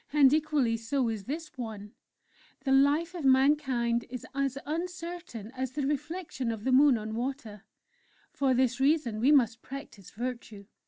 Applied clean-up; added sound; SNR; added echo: none; none; none; none.